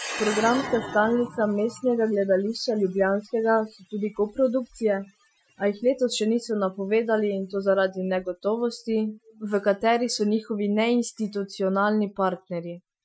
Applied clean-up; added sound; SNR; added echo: classical method Wiener filter.